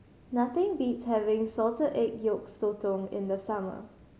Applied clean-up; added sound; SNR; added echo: none; none; none; none.